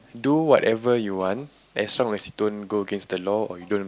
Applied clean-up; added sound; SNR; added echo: none; none; none; none.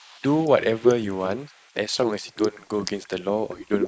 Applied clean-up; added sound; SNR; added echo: neural mask model Resemble Enhance denoiser.